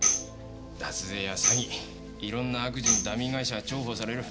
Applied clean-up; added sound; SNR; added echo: none; Tambourine; 0 dB; none.